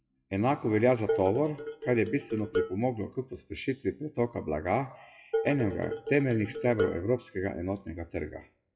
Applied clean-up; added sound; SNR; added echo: classical method WPE with log-MMSE.